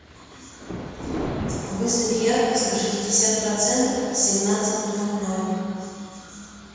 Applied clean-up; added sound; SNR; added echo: none; Thunder; 12 dB; reverberation time 2.1 s.